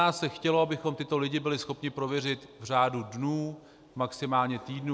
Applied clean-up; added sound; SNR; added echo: none; none; none; none.